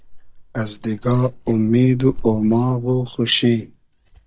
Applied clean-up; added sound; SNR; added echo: neural mask model DeepFilterNet 3.